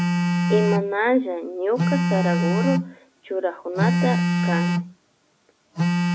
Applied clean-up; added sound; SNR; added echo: none; Telephone; -3 dB; none.